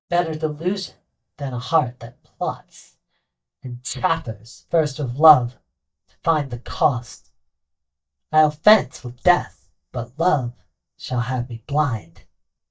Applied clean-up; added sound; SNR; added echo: neural mask model DeepFilterNet 3.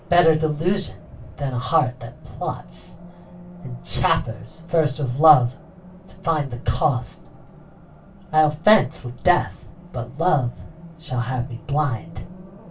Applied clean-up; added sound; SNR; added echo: none; Race car, auto racing; 19 dB; reverberation time 0.2 s.